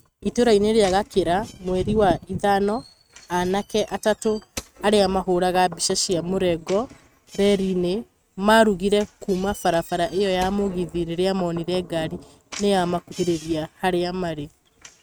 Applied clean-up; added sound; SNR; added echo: neural mask model RNNoise.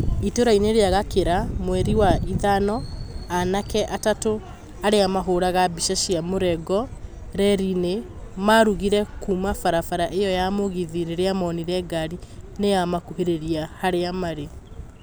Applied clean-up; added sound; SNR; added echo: none; none; none; none.